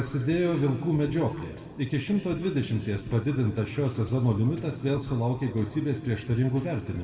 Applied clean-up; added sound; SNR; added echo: none; none; none; reverberation time 1.5 s.